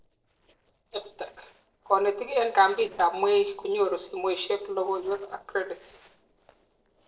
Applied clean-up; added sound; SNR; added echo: neural separator model SepFormer DNS4.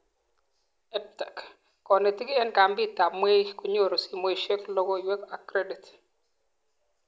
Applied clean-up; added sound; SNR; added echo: none; none; none; none.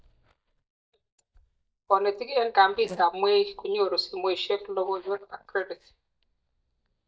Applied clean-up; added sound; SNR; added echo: neural mask model DeepFilterNet 3.